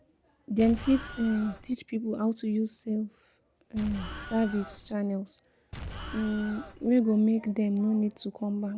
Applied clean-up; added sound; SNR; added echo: none; Explosion; 11 dB; none.